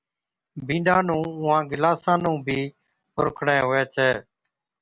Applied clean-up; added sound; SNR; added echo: none; none; none; none.